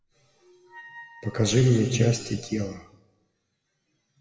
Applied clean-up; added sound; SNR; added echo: classical method WPE with log-MMSE.